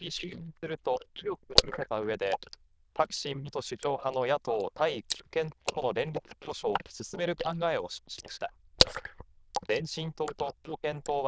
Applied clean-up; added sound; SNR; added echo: neural diffusion model UNIVERSE++.